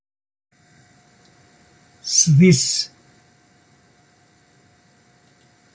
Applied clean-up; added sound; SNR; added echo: none; none; none; none.